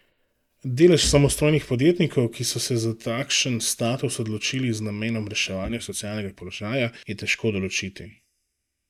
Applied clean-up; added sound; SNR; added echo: neural mask model DeepFilterNet 3.